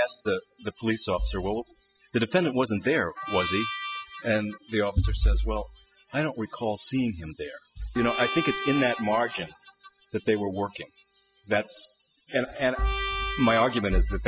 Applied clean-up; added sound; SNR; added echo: classical method spectral subtraction.